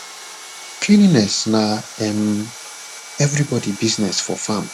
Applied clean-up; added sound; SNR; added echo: none; Sawing; 16 dB; none.